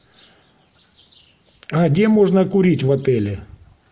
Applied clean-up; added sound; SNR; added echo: none; none; none; none.